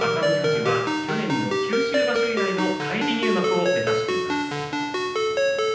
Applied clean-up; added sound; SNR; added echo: none; Ringtone; -4 dB; reverberation time 0.9 s.